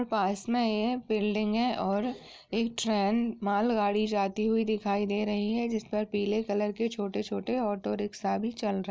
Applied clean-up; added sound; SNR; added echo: neural mask model Resemble Enhance denoiser.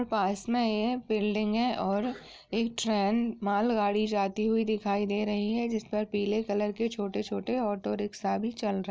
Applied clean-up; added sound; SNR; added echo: none; none; none; none.